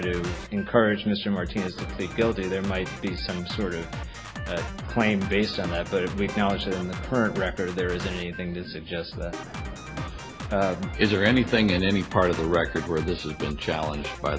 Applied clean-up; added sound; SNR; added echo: none; Drum kit; 9 dB; none.